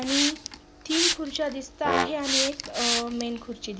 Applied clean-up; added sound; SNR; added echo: none; Brass instrument + Hiss; -1 dB; none.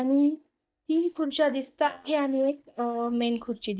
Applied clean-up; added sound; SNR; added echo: neural mask model DeepFilterNet 3.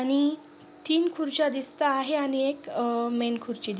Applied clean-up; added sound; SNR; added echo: none; none; none; none.